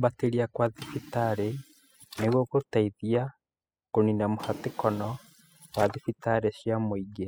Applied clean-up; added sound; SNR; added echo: classical method spectral subtraction.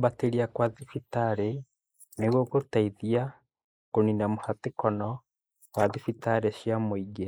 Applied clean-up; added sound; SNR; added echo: neural mask model Resemble Enhance denoiser.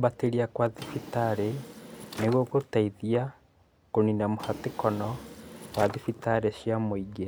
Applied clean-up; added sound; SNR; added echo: none; Drawer open or close; 15 dB; none.